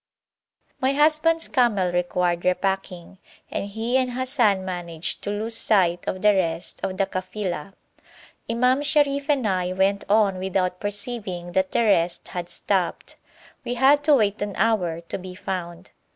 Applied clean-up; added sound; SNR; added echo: none; none; none; none.